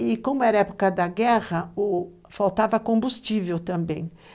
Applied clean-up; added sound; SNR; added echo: none; none; none; none.